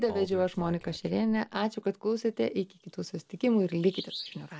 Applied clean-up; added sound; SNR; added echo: none; Bird vocalization, bird call, bird song; 17 dB; none.